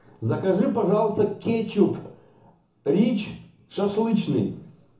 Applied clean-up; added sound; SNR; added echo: none; none; none; reverberation time 0.7 s.